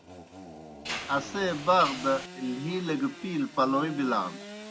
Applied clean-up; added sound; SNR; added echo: none; Mechanisms + Sawing / Engine; 12 dB; none.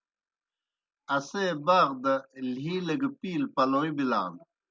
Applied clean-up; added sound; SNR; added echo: none; none; none; none.